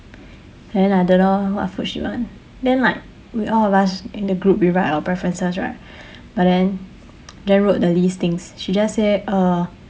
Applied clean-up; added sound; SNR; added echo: none; none; none; none.